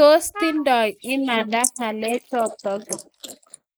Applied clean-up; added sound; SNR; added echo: neural mask model Resemble Enhance denoiser.